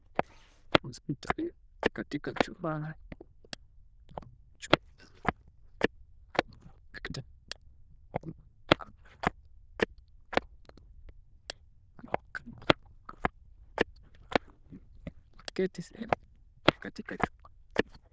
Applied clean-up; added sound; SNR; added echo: neural diffusion model UNIVERSE++.